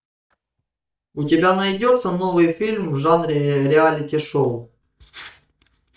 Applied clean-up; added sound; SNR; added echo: neural mask model DeepFilterNet 3.